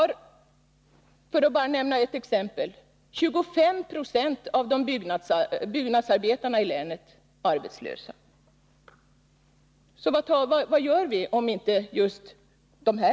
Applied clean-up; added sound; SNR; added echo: none; none; none; none.